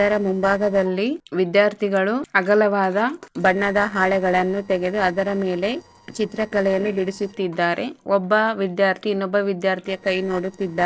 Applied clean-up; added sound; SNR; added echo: neural separator model SepFormer DNS4.